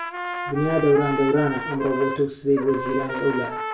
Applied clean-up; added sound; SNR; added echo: none; Trumpet; 7 dB; reverberation time 0.3 s.